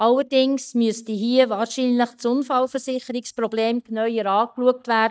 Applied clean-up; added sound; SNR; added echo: neural mask model DeepFilterNet 3.